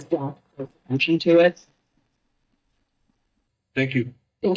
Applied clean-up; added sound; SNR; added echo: neural mask model DeepFilterNet 3.